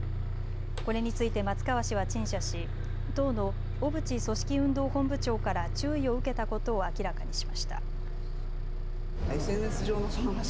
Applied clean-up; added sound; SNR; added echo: none; Bus; -1 dB; none.